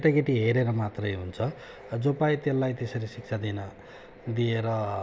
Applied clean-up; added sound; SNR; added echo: none; none; none; none.